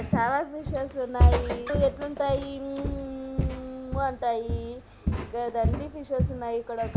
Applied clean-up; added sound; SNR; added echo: none; Walk, footsteps; -2 dB; none.